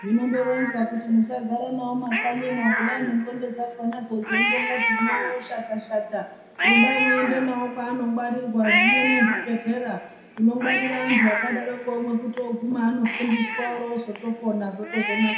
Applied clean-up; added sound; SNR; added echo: none; Cat; 3 dB; reverberation time 0.6 s.